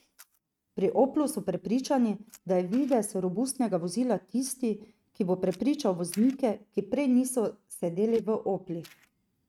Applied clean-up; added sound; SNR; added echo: neural mask model RNNoise.